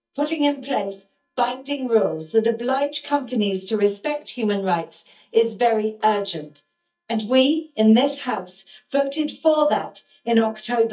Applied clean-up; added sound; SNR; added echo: neural mask model DeepFilterNet 3.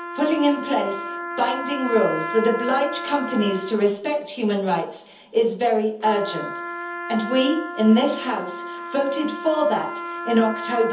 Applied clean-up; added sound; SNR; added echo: none; Trumpet; 9 dB; reverberation time 0.7 s.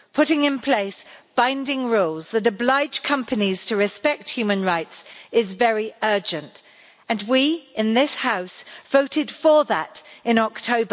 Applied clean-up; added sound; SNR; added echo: none; none; none; none.